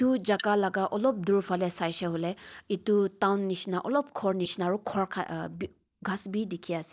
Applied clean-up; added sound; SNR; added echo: neural mask model Resemble Enhance denoiser.